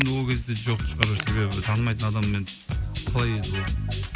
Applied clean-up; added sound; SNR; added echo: none; Tick; 13 dB; none.